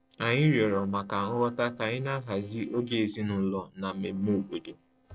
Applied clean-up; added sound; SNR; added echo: neural separator model SepFormer DNS4.